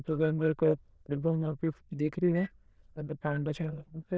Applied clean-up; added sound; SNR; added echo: neural diffusion model UNIVERSE++.